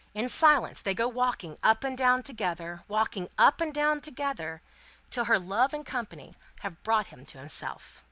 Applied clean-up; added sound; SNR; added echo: none; none; none; none.